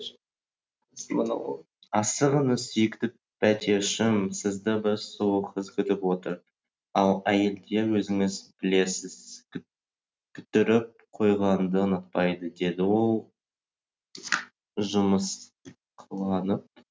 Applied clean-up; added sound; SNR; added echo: none; none; none; none.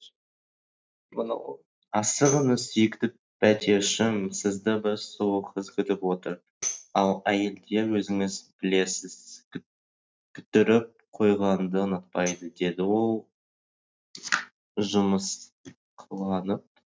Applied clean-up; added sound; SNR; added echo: neural mask model DeepFilterNet 3.